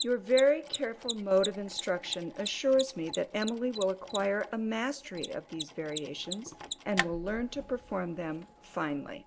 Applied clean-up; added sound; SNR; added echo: none; Mechanisms; 10 dB; none.